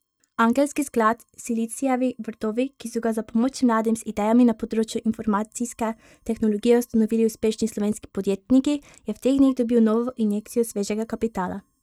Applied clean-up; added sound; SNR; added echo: neural mask model DeepFilterNet 3.